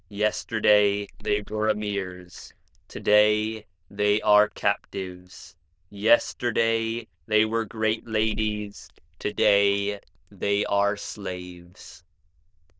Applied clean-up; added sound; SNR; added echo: neural diffusion model UNIVERSE++.